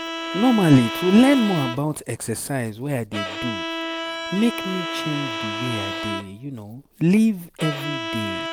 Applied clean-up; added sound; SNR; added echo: none; Bowed string instrument; 8 dB; none.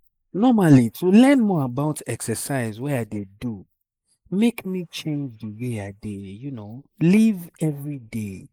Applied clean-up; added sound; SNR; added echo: neural mask model Resemble Enhance denoiser.